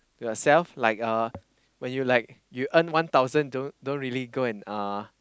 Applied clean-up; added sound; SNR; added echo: none; none; none; none.